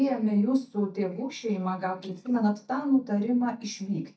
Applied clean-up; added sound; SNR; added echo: neural mask model DeepFilterNet 3.